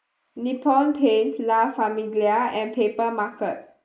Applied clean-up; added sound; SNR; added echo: neural mask model Resemble Enhance denoiser.